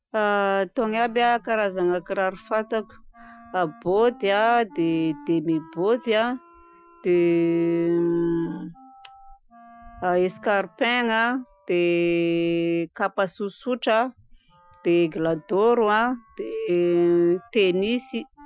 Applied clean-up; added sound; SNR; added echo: classical method Wiener filter.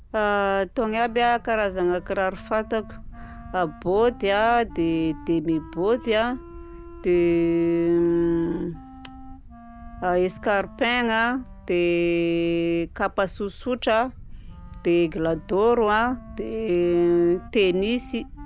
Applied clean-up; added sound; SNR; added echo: none; Wind instrument, woodwind instrument + Wind; 17 dB; none.